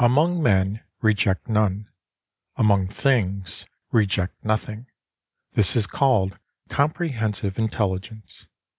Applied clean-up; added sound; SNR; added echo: none; none; none; none.